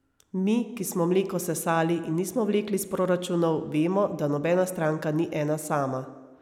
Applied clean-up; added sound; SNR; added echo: none; none; none; none.